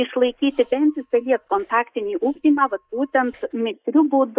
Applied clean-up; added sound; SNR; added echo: neural mask model DeepFilterNet 3.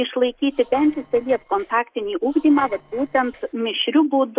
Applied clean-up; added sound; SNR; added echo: neural separator model SepFormer DNS4.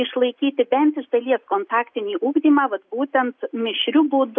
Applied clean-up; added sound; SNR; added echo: none; none; none; none.